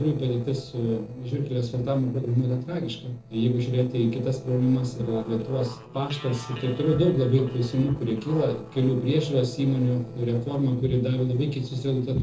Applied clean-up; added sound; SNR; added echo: neural separator model SepFormer DNS4.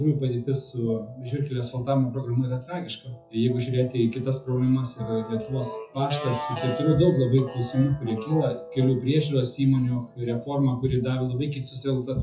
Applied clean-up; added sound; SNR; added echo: classical method WPE with log-MMSE.